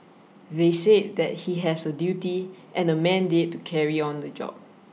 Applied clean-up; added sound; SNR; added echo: none; none; none; none.